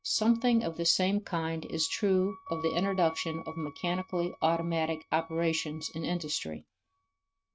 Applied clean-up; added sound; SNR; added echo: neural mask model RNNoise.